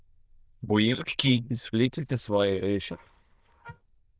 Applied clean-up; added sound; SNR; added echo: neural diffusion model UNIVERSE++.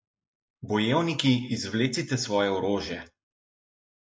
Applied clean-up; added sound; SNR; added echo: neural mask model Resemble Enhance denoiser.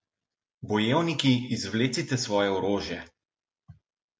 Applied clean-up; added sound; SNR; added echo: none; none; none; none.